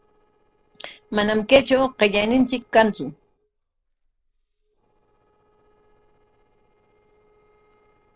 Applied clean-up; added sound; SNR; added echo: neural separator model SepFormer DNS4.